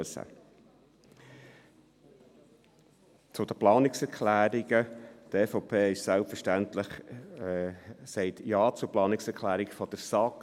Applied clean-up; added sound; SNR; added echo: none; none; none; none.